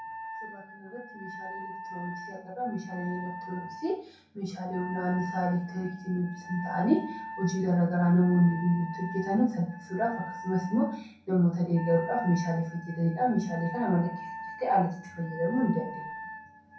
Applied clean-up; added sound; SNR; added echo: none; Wind instrument, woodwind instrument; 12 dB; reverberation time 0.5 s.